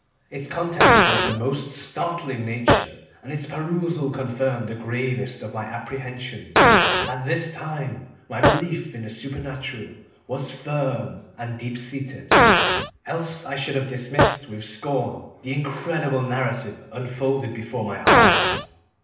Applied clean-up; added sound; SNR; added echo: none; Fart; -4 dB; reverberation time 0.8 s.